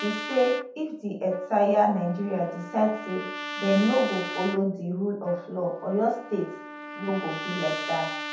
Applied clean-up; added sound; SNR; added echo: none; Trumpet; 10 dB; reverberation time 0.6 s.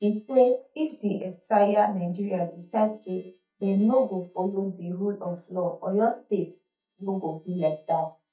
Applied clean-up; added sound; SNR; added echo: neural mask model DeepFilterNet 3.